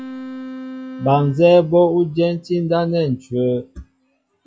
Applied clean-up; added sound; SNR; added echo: classical method log-MMSE.